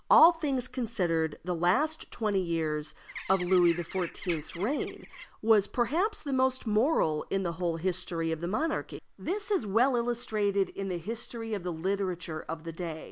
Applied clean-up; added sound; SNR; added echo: none; Bird; 13 dB; none.